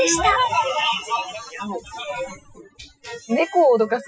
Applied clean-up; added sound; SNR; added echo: classical method Wiener filter.